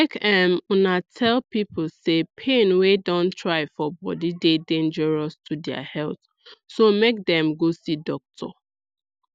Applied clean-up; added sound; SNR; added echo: none; none; none; none.